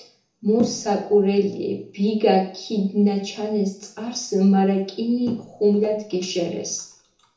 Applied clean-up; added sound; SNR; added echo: none; none; none; reverberation time 0.8 s.